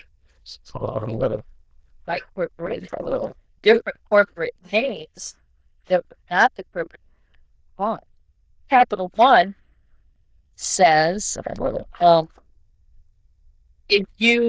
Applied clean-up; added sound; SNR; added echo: neural diffusion model UNIVERSE++.